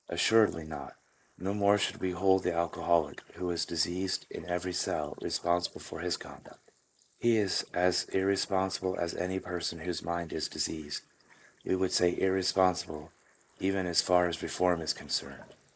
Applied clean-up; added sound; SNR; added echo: neural mask model Resemble Enhance denoiser.